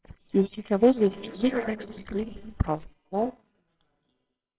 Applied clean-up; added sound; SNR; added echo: neural separator model SepFormer WHAMR!.